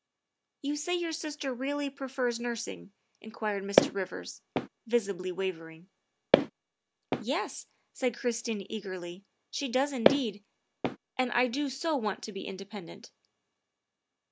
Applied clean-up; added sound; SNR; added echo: none; Walk, footsteps; -1 dB; none.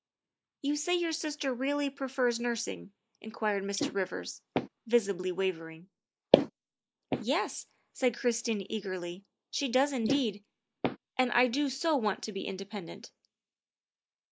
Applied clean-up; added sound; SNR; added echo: neural mask model Resemble Enhance denoiser.